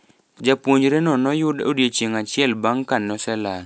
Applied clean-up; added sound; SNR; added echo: none; none; none; none.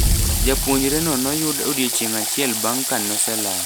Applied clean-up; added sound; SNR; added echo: none; Explosion + Water tap, faucet / Water; -2 dB; none.